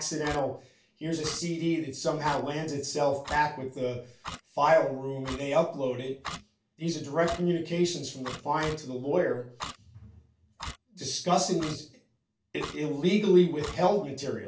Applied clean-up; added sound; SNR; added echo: none; Clock; 16 dB; reverberation time 0.3 s.